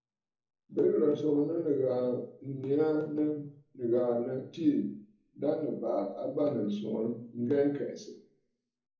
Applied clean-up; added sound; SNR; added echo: none; none; none; reverberation time 1.0 s.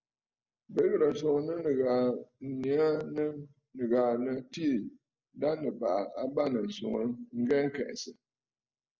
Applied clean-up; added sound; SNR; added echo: none; none; none; none.